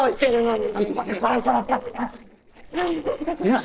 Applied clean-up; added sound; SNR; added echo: neural separator model SepFormer DNS4.